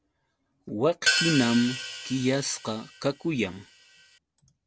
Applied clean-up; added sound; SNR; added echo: none; Hi-hat; 3 dB; none.